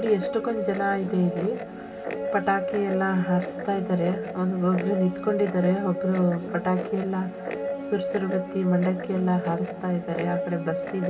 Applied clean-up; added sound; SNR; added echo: none; Guitar; 6 dB; reverberation time 2.3 s.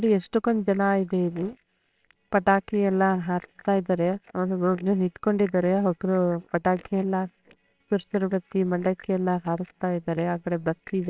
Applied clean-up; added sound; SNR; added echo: neural separator model SepFormer WHAMR!.